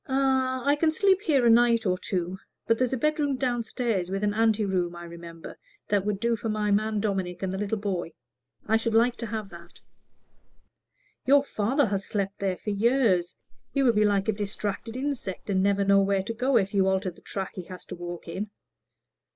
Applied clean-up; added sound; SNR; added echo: neural mask model Resemble Enhance denoiser.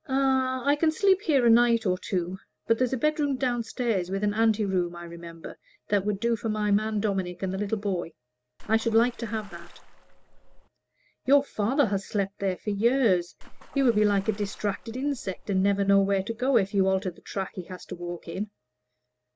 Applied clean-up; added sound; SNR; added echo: none; Water / Splash, splatter; 16 dB; none.